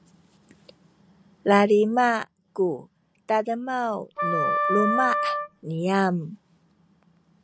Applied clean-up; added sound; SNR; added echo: none; Wind instrument, woodwind instrument; 1 dB; none.